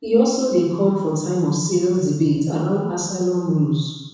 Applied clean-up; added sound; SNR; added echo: none; none; none; reverberation time 1.1 s.